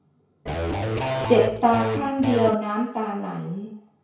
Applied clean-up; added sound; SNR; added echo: none; Electric guitar / Bass guitar; 2 dB; reverberation time 0.5 s.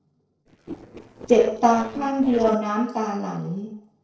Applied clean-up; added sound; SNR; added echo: neural separator model SepFormer DNS4.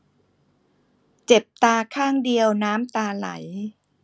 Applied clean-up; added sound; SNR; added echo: none; none; none; none.